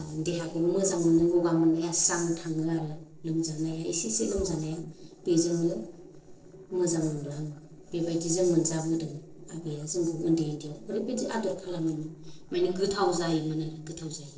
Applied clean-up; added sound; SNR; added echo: neural separator model SepFormer DNS4.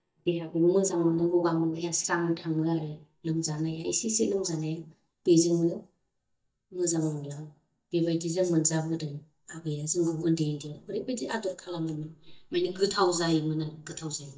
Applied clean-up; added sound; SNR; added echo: neural mask model DeepFilterNet 3.